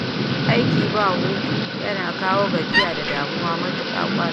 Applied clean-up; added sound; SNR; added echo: none; Wood + Thunder / Rain; -3 dB; none.